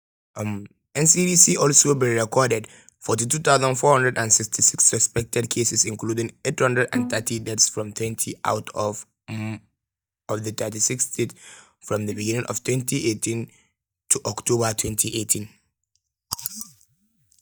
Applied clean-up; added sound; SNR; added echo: neural mask model DeepFilterNet 3.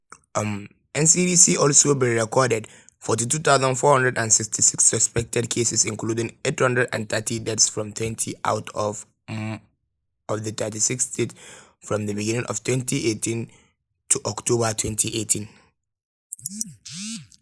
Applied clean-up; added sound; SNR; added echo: neural mask model Resemble Enhance denoiser.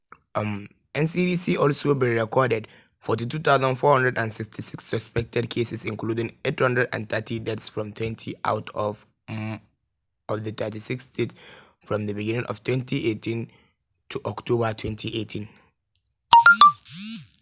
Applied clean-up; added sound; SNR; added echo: none; none; none; none.